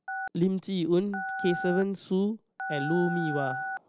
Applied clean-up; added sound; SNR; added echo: none; Telephone; 7 dB; none.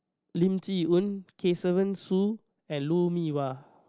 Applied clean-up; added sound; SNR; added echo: none; none; none; none.